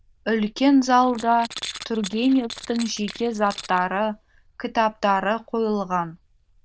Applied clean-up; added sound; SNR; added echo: neural diffusion model UNIVERSE++.